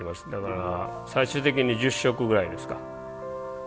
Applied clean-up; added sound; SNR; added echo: none; none; none; none.